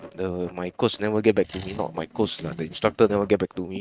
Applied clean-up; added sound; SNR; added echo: neural mask model RNNoise.